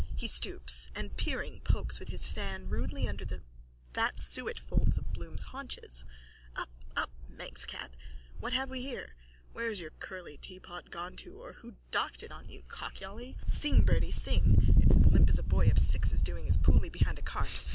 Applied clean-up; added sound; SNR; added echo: none; none; none; none.